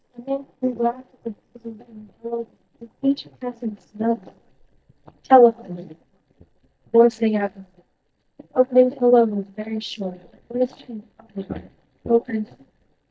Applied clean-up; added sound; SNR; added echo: neural mask model DeepFilterNet 3.